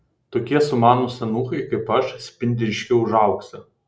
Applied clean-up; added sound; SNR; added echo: none; none; none; none.